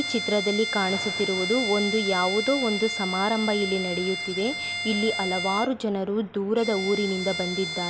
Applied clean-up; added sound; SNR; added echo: none; Bowed string instrument; 5 dB; none.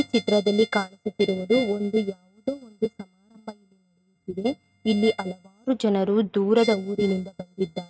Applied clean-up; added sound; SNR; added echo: neural mask model RNNoise.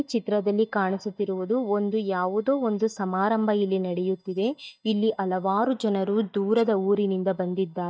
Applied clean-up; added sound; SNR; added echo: neural mask model DeepFilterNet 3.